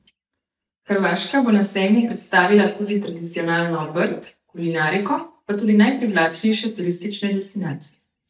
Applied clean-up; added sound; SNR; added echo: neural mask model DeepFilterNet 3.